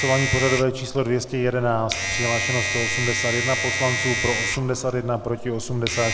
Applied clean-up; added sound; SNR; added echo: none; Domestic sounds, home sounds; 3 dB; none.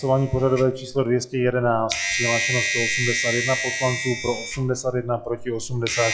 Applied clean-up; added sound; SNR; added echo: classical method log-MMSE.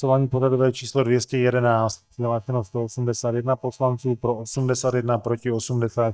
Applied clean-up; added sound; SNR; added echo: neural mask model DeepFilterNet 3.